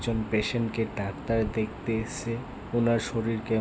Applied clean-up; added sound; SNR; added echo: none; none; none; none.